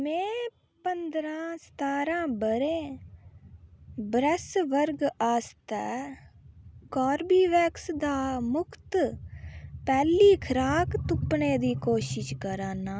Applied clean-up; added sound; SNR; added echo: none; none; none; none.